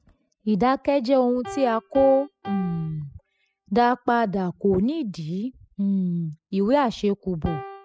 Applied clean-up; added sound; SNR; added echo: classical method spectral subtraction.